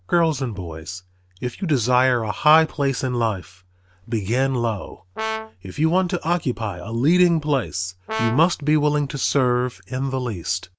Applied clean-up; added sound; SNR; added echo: none; Brass instrument; 9 dB; none.